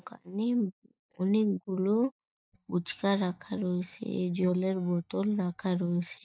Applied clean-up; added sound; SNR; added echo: neural mask model DeepFilterNet 3.